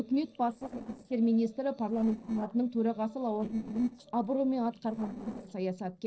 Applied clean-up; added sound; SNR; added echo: neural separator model SepFormer DNS4.